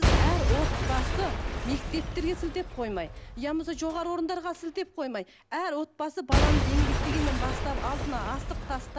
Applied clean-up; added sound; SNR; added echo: none; Shatter / Crushing / Boom; -4 dB; none.